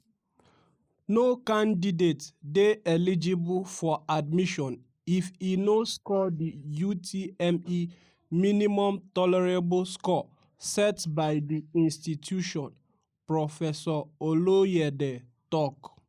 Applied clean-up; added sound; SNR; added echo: neural mask model Resemble Enhance denoiser.